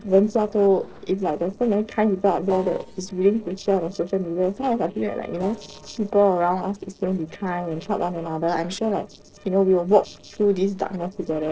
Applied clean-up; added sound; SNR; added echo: neural separator model SepFormer DNS4.